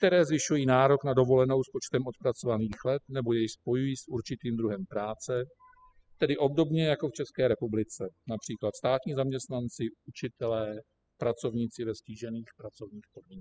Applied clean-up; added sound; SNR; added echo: classical method spectral subtraction.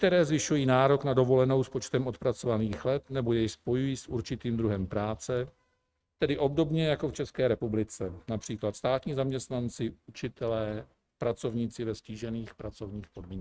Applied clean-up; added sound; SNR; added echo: neural mask model RNNoise.